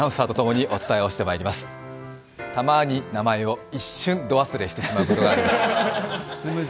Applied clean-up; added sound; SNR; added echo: none; none; none; none.